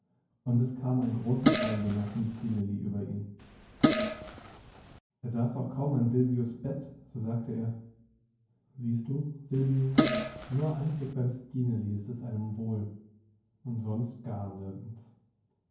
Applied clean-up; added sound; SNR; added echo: none; Fart; -1 dB; reverberation time 0.9 s.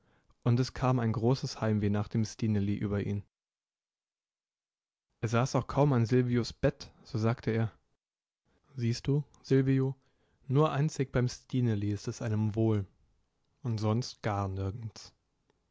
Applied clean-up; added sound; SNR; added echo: none; none; none; none.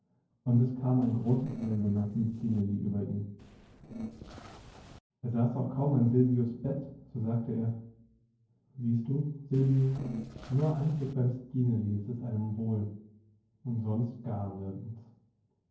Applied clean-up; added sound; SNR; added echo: neural separator model SepFormer DNS4.